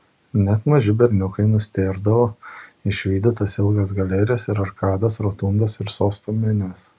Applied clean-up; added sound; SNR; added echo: none; none; none; none.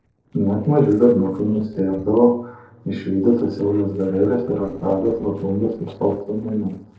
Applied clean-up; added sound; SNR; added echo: neural separator model SepFormer DNS4.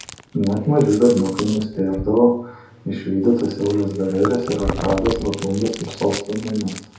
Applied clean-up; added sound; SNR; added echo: none; Chewing, mastication; 12 dB; reverberation time 0.6 s.